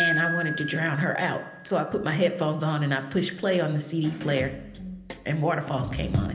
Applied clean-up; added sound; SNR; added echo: none; Piano; 9 dB; reverberation time 0.8 s.